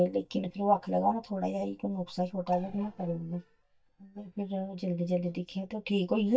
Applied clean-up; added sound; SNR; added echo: neural mask model DeepFilterNet 3.